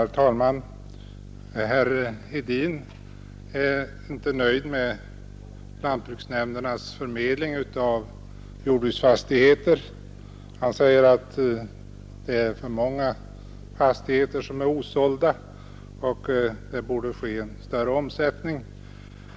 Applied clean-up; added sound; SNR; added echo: none; none; none; none.